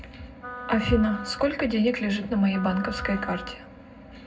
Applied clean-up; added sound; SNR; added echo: none; Wind instrument, woodwind instrument; 14 dB; reverberation time 0.3 s.